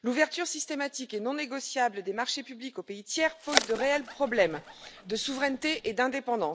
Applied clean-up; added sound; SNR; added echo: neural mask model Resemble Enhance denoiser.